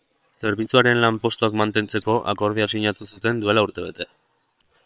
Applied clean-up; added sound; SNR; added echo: neural separator model SepFormer WHAM!.